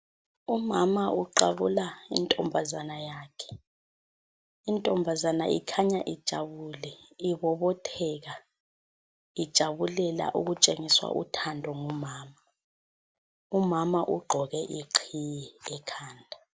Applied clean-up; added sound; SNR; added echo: none; none; none; none.